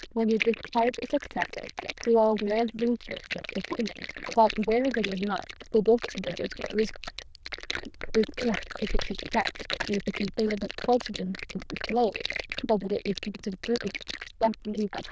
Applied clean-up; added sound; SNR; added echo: neural diffusion model UNIVERSE++.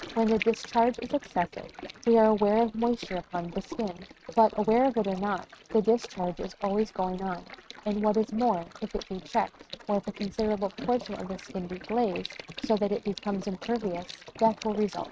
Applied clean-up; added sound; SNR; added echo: neural mask model RNNoise.